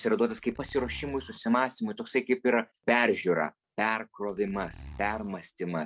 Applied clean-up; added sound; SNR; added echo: none; Zipper (clothing); 18 dB; none.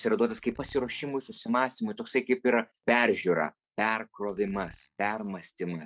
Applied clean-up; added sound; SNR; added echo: neural mask model DeepFilterNet 3.